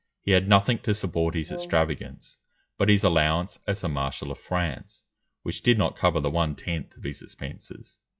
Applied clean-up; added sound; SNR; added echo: classical method log-MMSE.